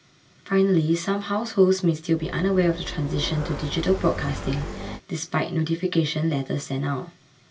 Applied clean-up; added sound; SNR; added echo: none; Motorcycle; 9 dB; reverberation time 0.2 s.